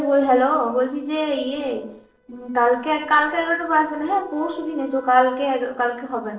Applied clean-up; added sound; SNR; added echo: neural separator model SepFormer DNS4.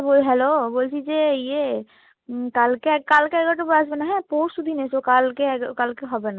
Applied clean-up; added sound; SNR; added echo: none; none; none; none.